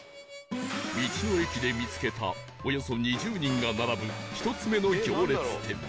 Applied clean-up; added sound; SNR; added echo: none; Harmonica; 17 dB; none.